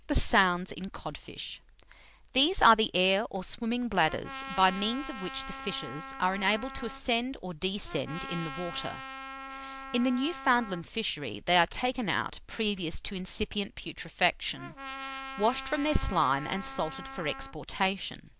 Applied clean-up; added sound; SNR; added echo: none; Trumpet; 12 dB; none.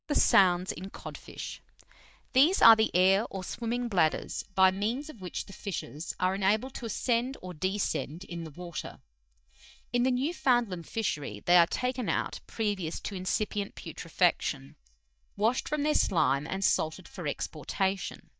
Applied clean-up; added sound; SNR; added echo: neural mask model DeepFilterNet 3.